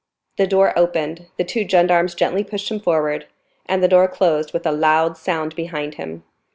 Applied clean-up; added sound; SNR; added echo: none; none; none; none.